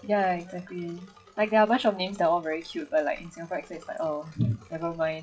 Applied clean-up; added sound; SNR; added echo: classical method WPE with log-MMSE.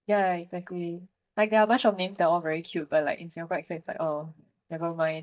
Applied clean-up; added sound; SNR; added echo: neural mask model DeepFilterNet 3.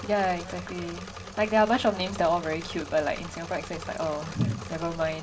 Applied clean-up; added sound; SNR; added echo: none; Engine / Mechanisms; 12 dB; reverberation time 0.2 s.